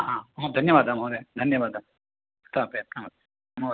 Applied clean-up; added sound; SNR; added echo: none; none; none; none.